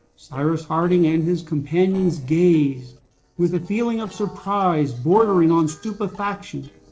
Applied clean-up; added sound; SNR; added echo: neural separator model SepFormer DNS4.